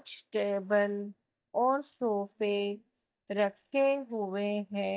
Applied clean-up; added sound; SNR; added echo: neural mask model DeepFilterNet 3.